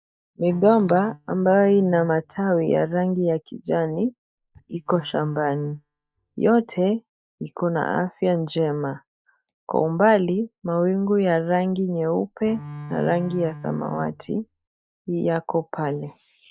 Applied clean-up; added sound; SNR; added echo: neural mask model DeepFilterNet 3.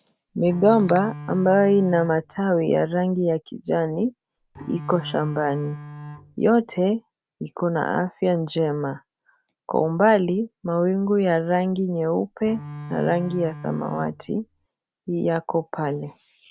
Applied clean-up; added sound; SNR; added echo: none; Bowed string instrument; 14 dB; none.